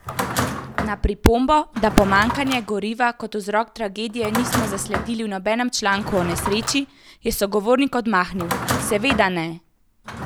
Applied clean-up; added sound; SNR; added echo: none; Drawer open or close; 8 dB; none.